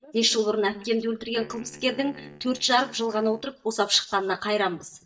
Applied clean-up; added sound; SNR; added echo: neural mask model DeepFilterNet 3.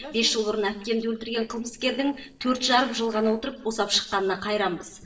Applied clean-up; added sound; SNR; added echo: neural separator model SepFormer DNS4.